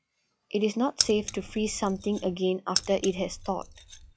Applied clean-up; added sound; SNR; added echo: classical method log-MMSE.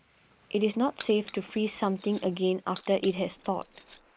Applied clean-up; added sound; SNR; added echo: neural mask model Resemble Enhance denoiser.